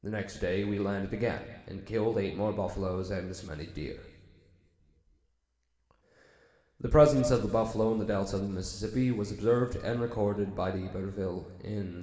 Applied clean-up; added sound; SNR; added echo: none; none; none; reverberation time 2.1 s.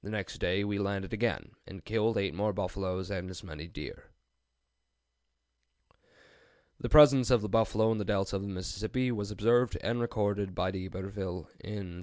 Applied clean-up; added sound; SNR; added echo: none; none; none; none.